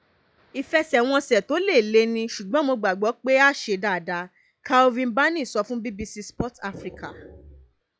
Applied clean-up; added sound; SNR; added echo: classical method log-MMSE.